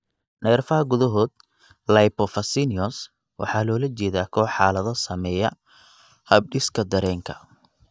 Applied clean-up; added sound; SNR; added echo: neural mask model DeepFilterNet 3.